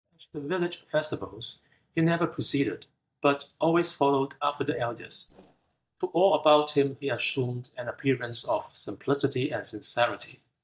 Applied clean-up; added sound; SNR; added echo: neural mask model DeepFilterNet 3.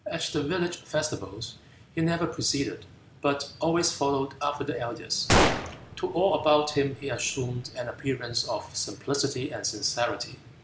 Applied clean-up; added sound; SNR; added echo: none; Gunshot, gunfire; 0 dB; none.